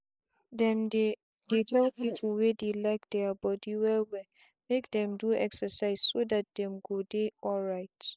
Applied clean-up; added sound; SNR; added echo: neural mask model Resemble Enhance denoiser.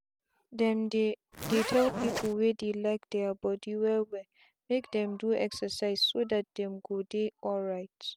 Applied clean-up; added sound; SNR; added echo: none; Zipper (clothing); 3 dB; none.